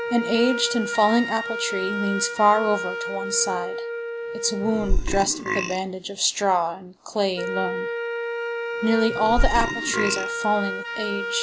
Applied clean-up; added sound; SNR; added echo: none; Wind instrument, woodwind instrument + Burping, eructation; 3 dB; none.